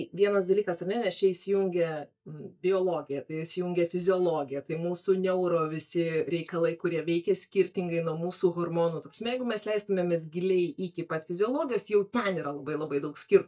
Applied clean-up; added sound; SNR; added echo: neural mask model DeepFilterNet 3.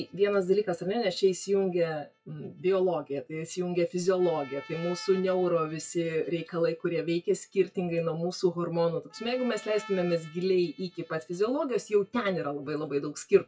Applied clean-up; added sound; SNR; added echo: classical method WPE with log-MMSE.